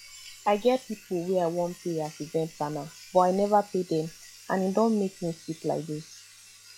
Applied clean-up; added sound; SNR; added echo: classical method log-MMSE.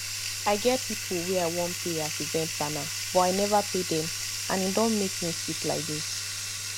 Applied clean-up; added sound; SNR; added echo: none; Bathtub (filling or washing); 3 dB; none.